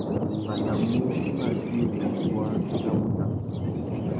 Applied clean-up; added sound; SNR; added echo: none; Thunder; -5 dB; none.